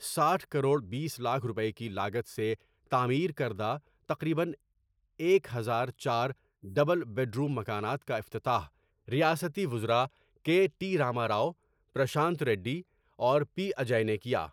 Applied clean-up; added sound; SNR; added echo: neural mask model Resemble Enhance denoiser.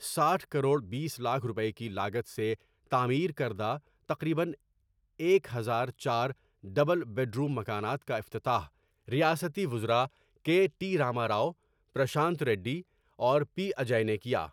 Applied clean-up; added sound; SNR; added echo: none; none; none; none.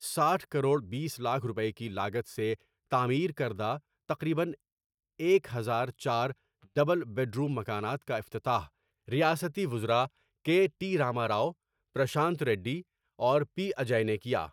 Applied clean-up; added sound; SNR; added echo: neural mask model DeepFilterNet 3.